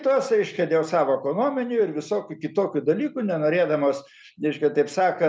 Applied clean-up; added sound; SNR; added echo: none; none; none; none.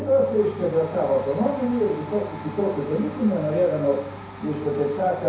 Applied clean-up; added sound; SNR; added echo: none; Domestic sounds, home sounds; 14 dB; reverberation time 0.6 s.